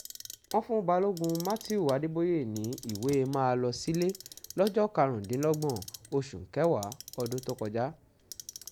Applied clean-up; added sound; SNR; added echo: none; Clock; 18 dB; none.